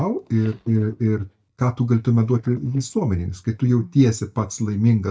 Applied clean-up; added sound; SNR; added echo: neural mask model DeepFilterNet 3.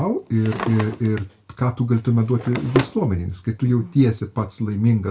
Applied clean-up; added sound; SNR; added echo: none; Drawer open or close; 12 dB; reverberation time 0.2 s.